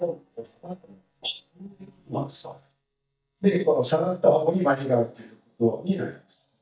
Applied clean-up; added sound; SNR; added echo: neural mask model DeepFilterNet 3.